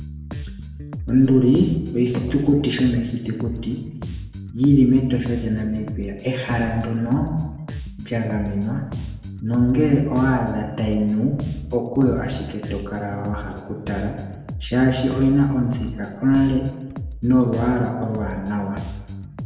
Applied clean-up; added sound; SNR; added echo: none; Bass guitar; 11 dB; reverberation time 1.0 s.